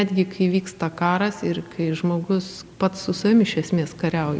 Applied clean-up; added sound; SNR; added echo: none; none; none; none.